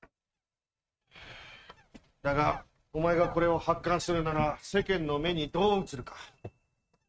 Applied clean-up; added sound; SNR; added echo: neural mask model RNNoise.